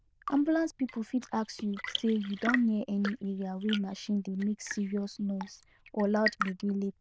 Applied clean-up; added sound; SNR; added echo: neural diffusion model UNIVERSE++.